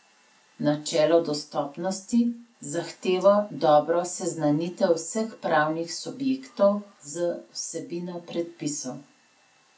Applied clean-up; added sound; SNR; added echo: none; none; none; none.